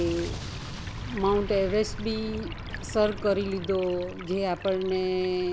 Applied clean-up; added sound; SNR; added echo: none; Liquid + Explosion; 9 dB; none.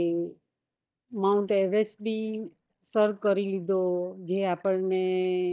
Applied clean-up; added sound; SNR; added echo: neural mask model DeepFilterNet 3.